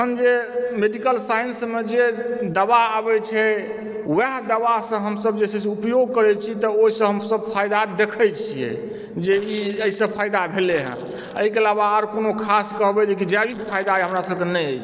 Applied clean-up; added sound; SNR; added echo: neural separator model SepFormer DNS4.